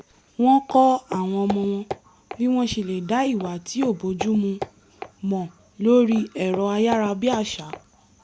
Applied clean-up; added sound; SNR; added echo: none; Walk, footsteps; 15 dB; none.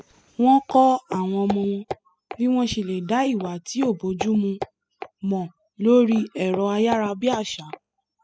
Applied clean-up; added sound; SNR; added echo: classical method spectral subtraction.